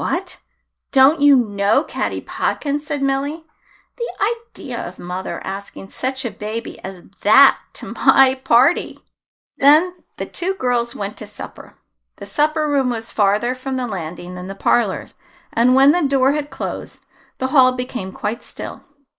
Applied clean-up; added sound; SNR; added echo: neural mask model Resemble Enhance denoiser.